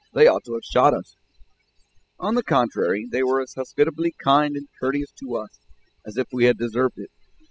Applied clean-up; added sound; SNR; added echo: classical method spectral subtraction.